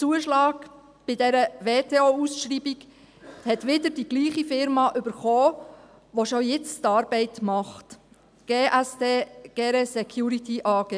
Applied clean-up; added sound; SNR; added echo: none; none; none; none.